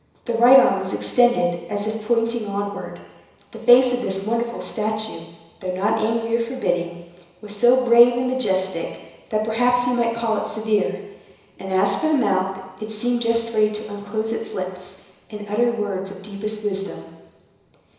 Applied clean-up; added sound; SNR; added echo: none; none; none; reverberation time 1.0 s.